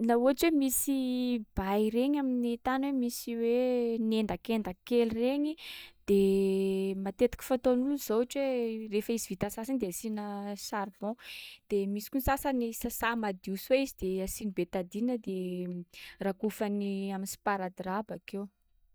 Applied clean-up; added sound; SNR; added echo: neural mask model DeepFilterNet 3.